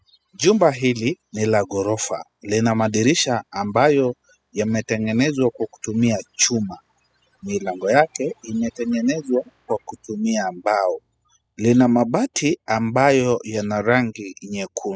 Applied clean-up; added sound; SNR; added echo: classical method spectral subtraction.